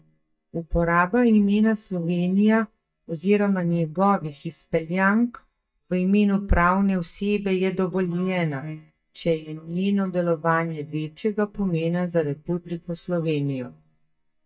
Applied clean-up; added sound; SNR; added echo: neural mask model DeepFilterNet 3.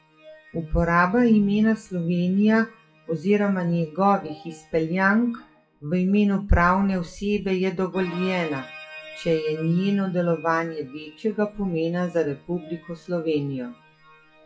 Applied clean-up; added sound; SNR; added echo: classical method WPE with log-MMSE.